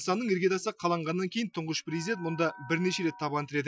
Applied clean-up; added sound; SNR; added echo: classical method Wiener filter.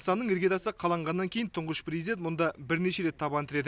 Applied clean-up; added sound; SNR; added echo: none; none; none; none.